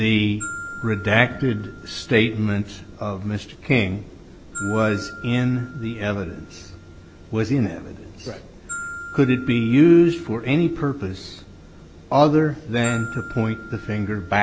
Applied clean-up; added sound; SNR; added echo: none; Glockenspiel; 17 dB; none.